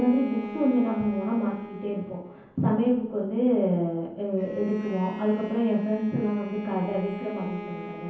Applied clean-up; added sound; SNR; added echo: none; Bowed string instrument; 14 dB; reverberation time 0.7 s.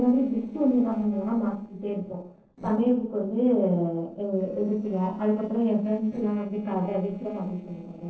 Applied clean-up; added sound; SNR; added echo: neural separator model SepFormer DNS4.